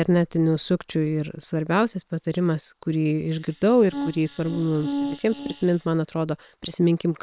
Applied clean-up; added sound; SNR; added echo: neural separator model SepFormer WHAM!.